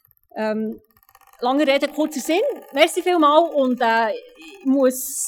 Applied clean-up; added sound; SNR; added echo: classical method Wiener filter.